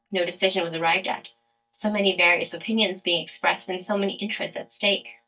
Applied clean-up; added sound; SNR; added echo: neural mask model DeepFilterNet 3.